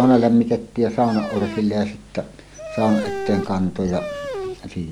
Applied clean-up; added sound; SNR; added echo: none; Dog; 10 dB; none.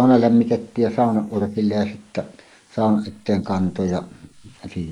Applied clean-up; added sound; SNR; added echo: neural mask model Resemble Enhance denoiser.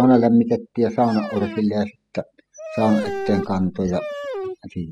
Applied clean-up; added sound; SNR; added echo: classical method spectral subtraction.